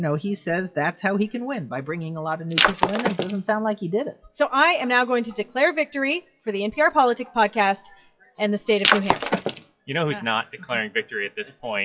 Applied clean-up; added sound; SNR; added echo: classical method WPE with log-MMSE.